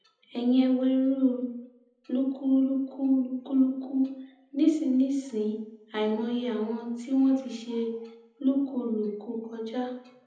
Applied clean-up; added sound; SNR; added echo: none; none; none; reverberation time 0.8 s.